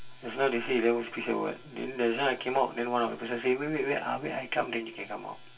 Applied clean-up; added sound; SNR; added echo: none; none; none; reverberation time 0.2 s.